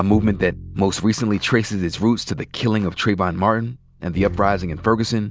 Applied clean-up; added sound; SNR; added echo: none; Bowed string instrument; 14 dB; none.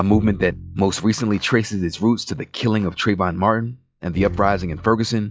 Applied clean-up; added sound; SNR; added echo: classical method log-MMSE.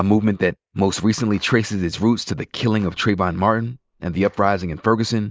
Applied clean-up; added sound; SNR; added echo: neural mask model Resemble Enhance denoiser.